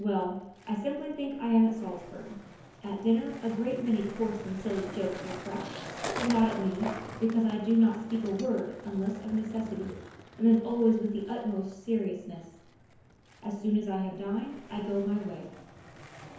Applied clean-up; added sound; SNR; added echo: none; Skateboard; 14 dB; reverberation time 0.9 s.